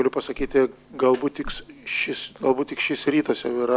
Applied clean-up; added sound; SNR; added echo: none; Whoosh, swoosh, swish; 14 dB; none.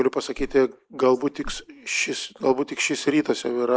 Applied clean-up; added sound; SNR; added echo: neural mask model Resemble Enhance denoiser.